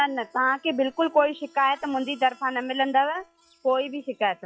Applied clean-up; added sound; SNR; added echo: classical method log-MMSE.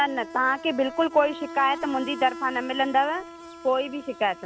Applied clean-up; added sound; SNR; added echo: none; Insect; 14 dB; none.